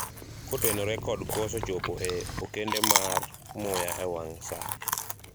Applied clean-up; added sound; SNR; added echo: none; Chewing, mastication; -1 dB; none.